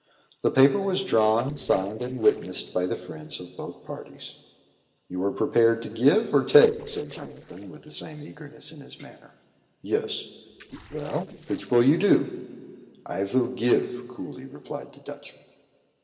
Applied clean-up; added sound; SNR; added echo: neural separator model SepFormer DNS4.